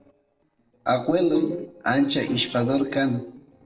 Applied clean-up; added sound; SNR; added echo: neural separator model SepFormer DNS4.